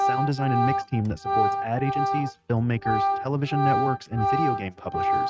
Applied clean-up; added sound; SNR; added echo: neural mask model RNNoise.